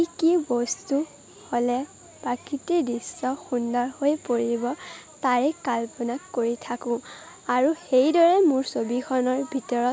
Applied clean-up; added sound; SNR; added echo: none; none; none; none.